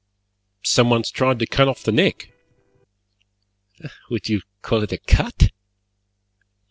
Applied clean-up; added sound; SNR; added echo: neural separator model SepFormer DNS4.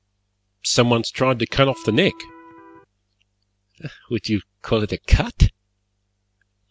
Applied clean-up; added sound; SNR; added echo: none; Electric guitar; 20 dB; none.